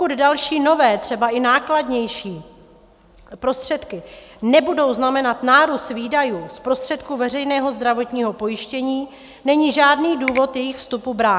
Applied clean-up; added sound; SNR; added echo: none; Finger snapping; 13 dB; none.